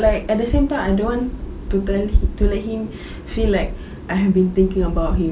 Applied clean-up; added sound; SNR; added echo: none; none; none; none.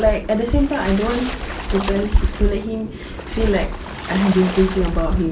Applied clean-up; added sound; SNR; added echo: none; Splash, splatter; 14 dB; none.